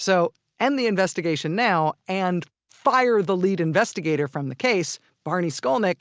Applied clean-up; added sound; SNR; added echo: none; none; none; none.